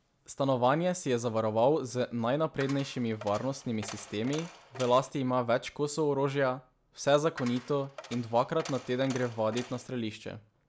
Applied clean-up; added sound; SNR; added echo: none; Coin (dropping); 16 dB; none.